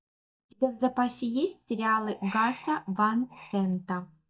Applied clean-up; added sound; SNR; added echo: neural mask model DeepFilterNet 3.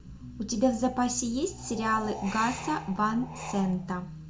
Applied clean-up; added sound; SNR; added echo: none; Wind; 13 dB; reverberation time 0.3 s.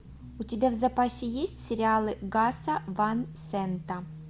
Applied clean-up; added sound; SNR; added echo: none; none; none; none.